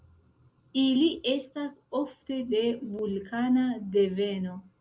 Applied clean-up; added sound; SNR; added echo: none; none; none; none.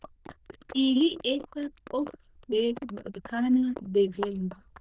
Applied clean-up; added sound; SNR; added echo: neural diffusion model UNIVERSE++.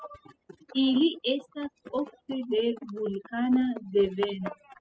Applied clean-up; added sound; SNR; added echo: classical method spectral subtraction.